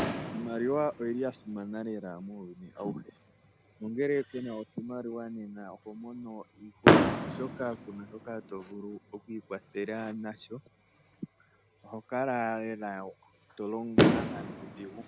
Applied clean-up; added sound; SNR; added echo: none; Fireworks; -3 dB; none.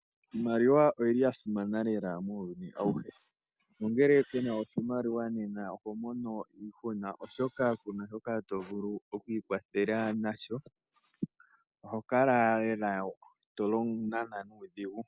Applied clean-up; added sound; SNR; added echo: none; none; none; none.